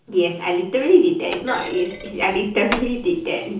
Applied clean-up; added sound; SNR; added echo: none; Thump, thud; 12 dB; reverberation time 0.7 s.